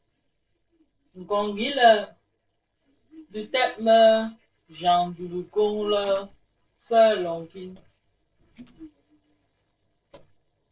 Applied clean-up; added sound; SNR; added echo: neural separator model SepFormer DNS4.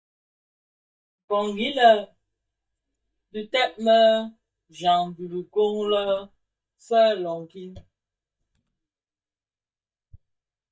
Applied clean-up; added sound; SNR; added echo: neural mask model DeepFilterNet 3.